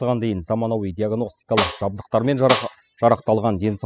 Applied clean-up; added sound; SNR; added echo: classical method spectral subtraction.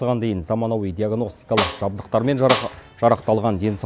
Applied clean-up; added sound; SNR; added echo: none; Snare drum; 7 dB; none.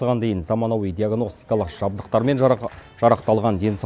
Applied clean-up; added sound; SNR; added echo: none; none; none; none.